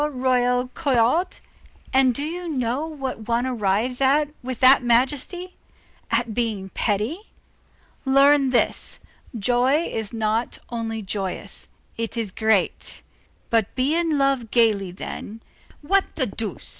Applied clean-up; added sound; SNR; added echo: none; none; none; none.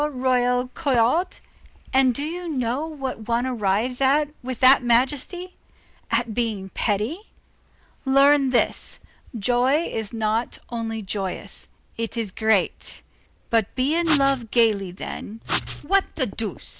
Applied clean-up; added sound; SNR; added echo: none; Writing; 0 dB; none.